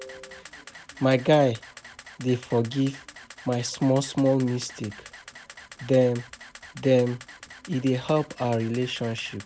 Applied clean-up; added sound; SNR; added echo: none; Camera; 20 dB; none.